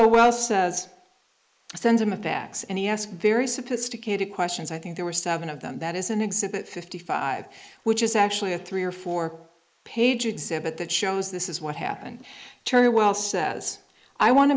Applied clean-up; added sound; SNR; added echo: neural mask model Resemble Enhance denoiser.